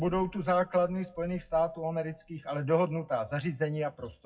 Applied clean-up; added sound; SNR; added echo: classical method WPE with log-MMSE.